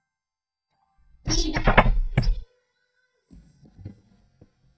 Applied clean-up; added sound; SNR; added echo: neural mask model DeepFilterNet 3.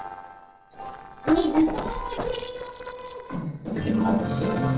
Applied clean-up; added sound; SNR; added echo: neural separator model SepFormer DNS4.